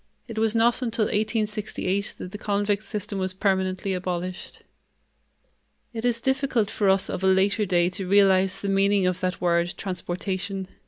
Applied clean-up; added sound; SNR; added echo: none; none; none; none.